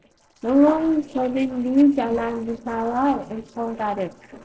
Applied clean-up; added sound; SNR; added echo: neural separator model SepFormer DNS4.